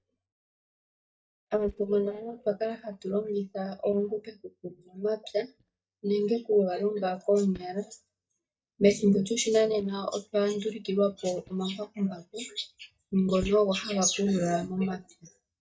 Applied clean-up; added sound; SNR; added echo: neural mask model DeepFilterNet 3.